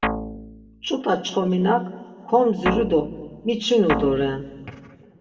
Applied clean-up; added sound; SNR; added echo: none; Guitar; 6 dB; reverberation time 1.3 s.